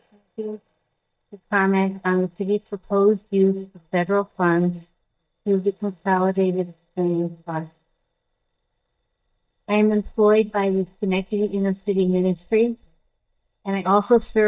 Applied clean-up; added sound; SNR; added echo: neural mask model DeepFilterNet 3.